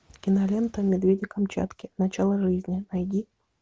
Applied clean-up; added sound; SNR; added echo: none; none; none; none.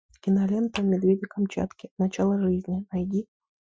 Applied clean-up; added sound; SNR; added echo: classical method Wiener filter.